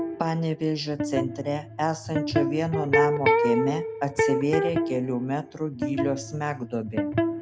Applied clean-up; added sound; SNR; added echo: none; Electric guitar; -1 dB; none.